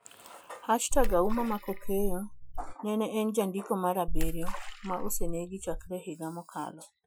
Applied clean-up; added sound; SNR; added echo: classical method Wiener filter.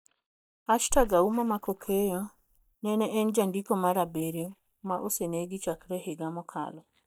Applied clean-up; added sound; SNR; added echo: neural mask model DeepFilterNet 3.